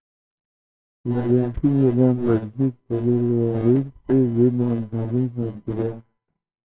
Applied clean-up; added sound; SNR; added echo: neural separator model SepFormer WHAMR!.